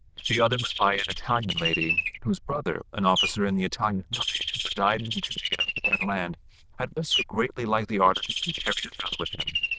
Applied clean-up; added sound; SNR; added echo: neural diffusion model UNIVERSE++.